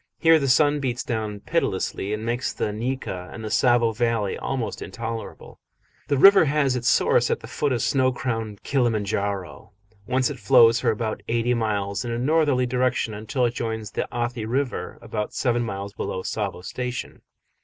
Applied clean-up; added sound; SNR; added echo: none; none; none; none.